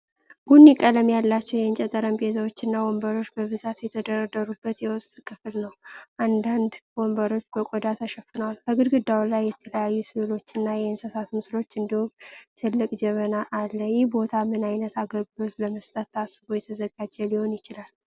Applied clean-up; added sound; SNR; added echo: none; none; none; none.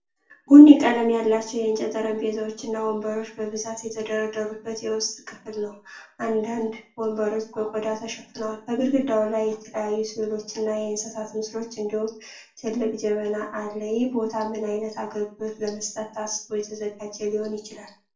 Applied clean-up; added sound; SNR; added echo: none; none; none; reverberation time 0.3 s.